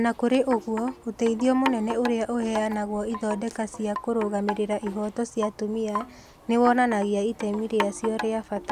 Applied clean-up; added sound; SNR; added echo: none; Wind chime; 11 dB; none.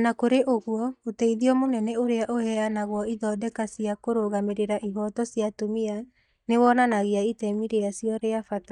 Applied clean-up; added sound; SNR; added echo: neural mask model DeepFilterNet 3.